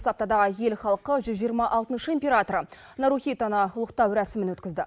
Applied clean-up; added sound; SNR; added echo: none; none; none; none.